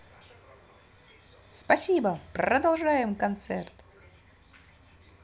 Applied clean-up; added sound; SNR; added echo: none; none; none; none.